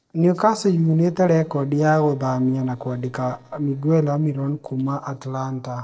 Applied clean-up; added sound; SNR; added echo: neural separator model SepFormer DNS4.